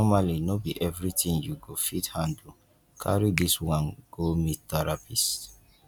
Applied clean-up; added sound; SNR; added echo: none; Finger snapping; 15 dB; none.